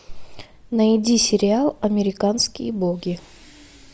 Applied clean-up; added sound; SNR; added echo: none; none; none; none.